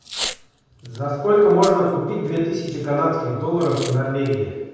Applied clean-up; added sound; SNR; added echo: none; Packing tape, duct tape / Tearing; 16 dB; reverberation time 1.2 s.